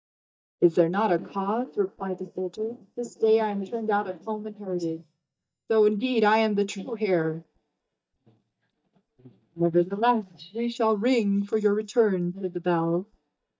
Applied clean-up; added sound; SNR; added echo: neural mask model DeepFilterNet 3.